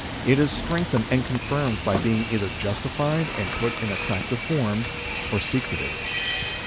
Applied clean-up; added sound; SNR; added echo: none; Rain / Train; 5 dB; none.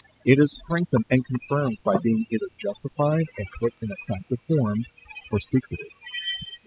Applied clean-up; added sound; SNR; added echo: classical method spectral subtraction.